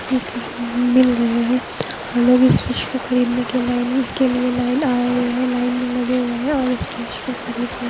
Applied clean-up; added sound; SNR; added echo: none; Stream + Tambourine; 10 dB; none.